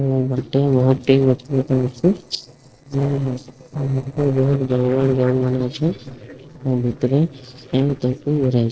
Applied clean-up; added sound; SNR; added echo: neural separator model SepFormer DNS4.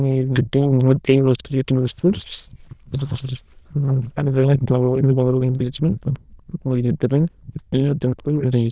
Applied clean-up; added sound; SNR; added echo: neural diffusion model UNIVERSE++.